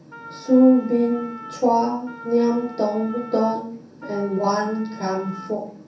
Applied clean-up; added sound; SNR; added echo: none; Wind instrument, woodwind instrument; 19 dB; reverberation time 0.6 s.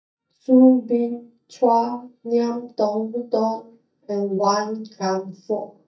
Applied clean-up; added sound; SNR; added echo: neural mask model DeepFilterNet 3.